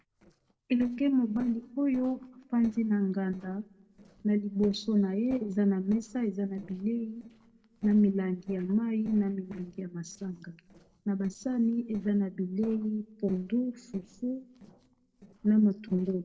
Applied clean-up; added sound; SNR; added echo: neural separator model SepFormer DNS4.